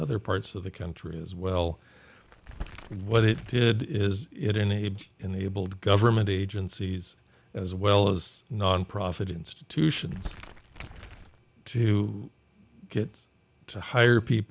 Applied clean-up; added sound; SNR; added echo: none; Crumpling, crinkling + Tambourine; 15 dB; none.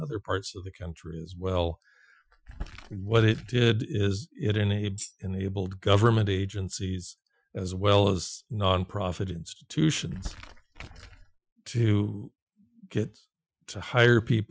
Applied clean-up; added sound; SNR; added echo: classical method Wiener filter.